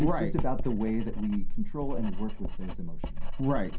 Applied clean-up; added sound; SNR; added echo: none; Writing; -4 dB; reverberation time 0.3 s.